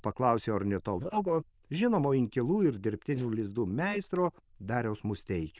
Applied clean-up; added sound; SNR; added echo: neural diffusion model UNIVERSE++.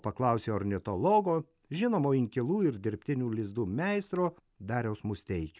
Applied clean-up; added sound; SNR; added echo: none; none; none; none.